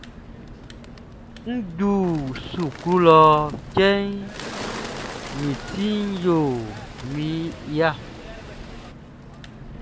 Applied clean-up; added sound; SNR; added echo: none; Engine + Bird; 13 dB; none.